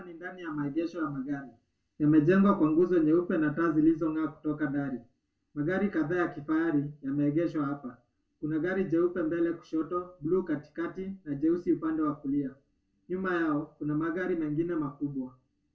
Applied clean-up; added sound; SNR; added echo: none; none; none; reverberation time 0.2 s.